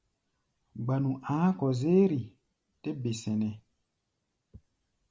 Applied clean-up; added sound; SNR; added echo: none; none; none; none.